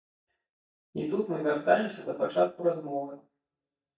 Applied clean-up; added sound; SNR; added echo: neural mask model DeepFilterNet 3.